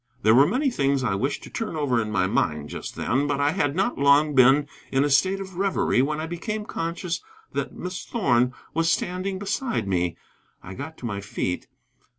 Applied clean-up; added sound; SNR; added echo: none; none; none; none.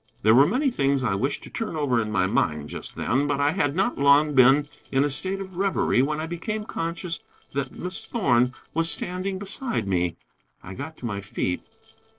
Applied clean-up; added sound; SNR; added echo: neural separator model SepFormer DNS4.